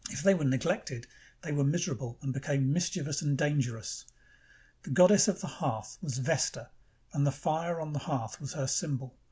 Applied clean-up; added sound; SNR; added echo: none; none; none; none.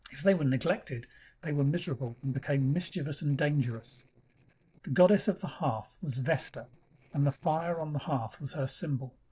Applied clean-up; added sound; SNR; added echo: neural separator model SepFormer DNS4.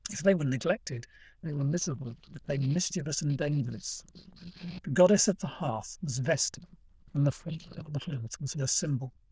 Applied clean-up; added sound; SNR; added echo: neural diffusion model UNIVERSE++.